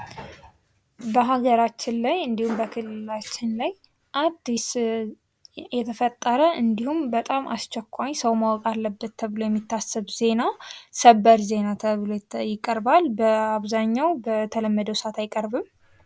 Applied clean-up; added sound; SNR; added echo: none; none; none; none.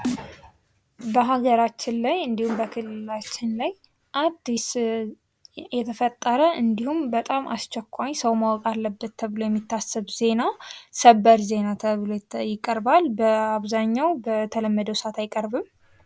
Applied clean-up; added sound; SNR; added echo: none; Snare drum; 8 dB; none.